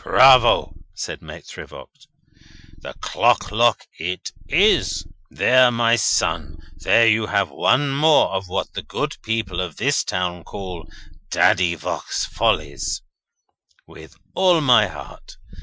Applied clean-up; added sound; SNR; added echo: classical method Wiener filter.